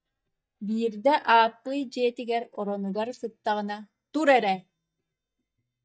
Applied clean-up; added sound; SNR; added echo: neural mask model DeepFilterNet 3.